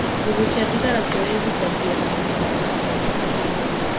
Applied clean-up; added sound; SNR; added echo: none; Stream; -5 dB; reverberation time 0.3 s.